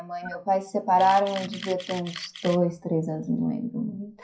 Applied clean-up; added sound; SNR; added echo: classical method WPE with log-MMSE.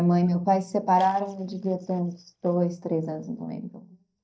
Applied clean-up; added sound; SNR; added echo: neural mask model DeepFilterNet 3.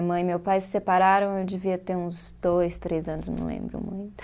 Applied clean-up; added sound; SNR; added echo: none; none; none; none.